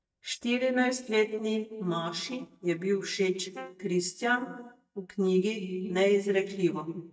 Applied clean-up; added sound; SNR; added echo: neural mask model DeepFilterNet 3.